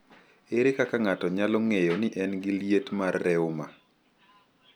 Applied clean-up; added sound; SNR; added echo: none; none; none; none.